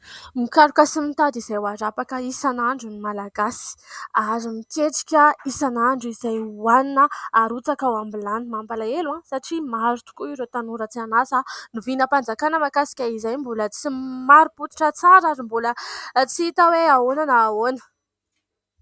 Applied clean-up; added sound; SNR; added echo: none; none; none; none.